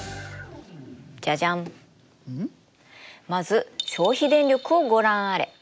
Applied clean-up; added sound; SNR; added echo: none; none; none; none.